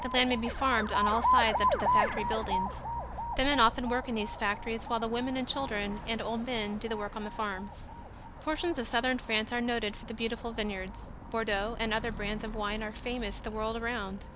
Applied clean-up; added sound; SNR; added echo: none; Alarm; 3 dB; none.